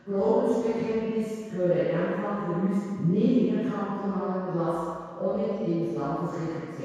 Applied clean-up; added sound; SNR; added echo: none; none; none; reverberation time 2.0 s.